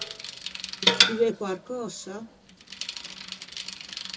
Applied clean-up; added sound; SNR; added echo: none; Bicycle; -4 dB; reverberation time 0.2 s.